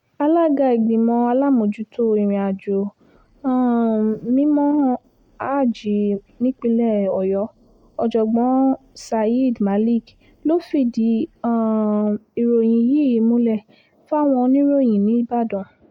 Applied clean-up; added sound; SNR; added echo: neural mask model Resemble Enhance denoiser.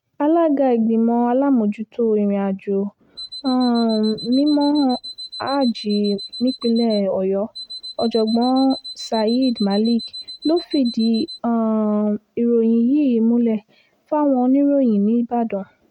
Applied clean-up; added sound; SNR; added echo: neural mask model RNNoise.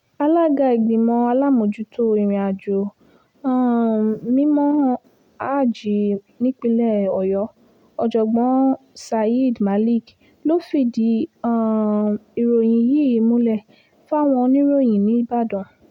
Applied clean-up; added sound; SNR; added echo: none; none; none; none.